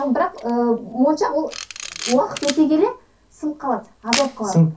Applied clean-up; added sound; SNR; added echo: none; Camera; 12 dB; reverberation time 0.3 s.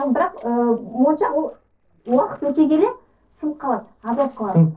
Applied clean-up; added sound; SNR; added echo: neural separator model SepFormer DNS4.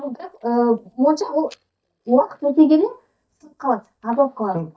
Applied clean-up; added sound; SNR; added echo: neural mask model DeepFilterNet 3.